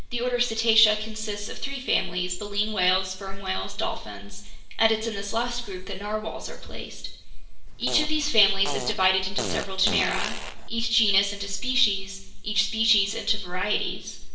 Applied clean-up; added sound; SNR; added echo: none; Fart; 9 dB; reverberation time 0.9 s.